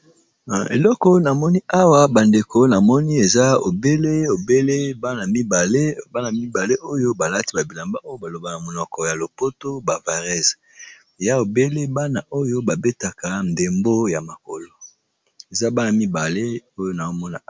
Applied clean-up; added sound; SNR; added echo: none; none; none; none.